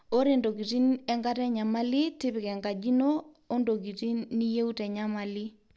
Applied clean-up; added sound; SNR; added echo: none; none; none; none.